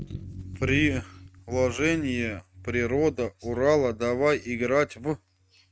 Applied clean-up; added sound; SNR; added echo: neural mask model RNNoise.